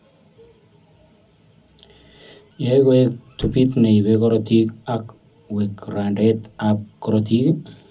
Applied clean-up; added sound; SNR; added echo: none; Squeak / Slam; 20 dB; reverberation time 0.4 s.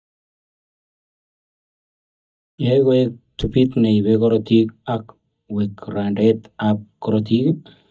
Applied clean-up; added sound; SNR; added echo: neural mask model DeepFilterNet 3.